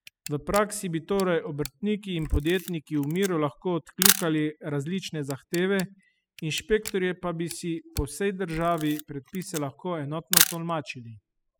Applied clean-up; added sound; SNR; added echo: classical method spectral subtraction.